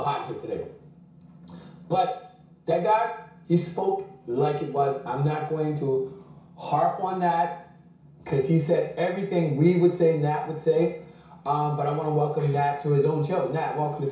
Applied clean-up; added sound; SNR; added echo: none; none; none; reverberation time 0.6 s.